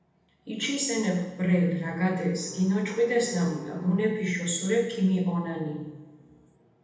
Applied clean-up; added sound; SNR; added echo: none; Bowed string instrument; 20 dB; reverberation time 0.9 s.